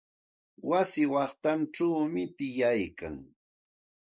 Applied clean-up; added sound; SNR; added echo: neural mask model Resemble Enhance denoiser.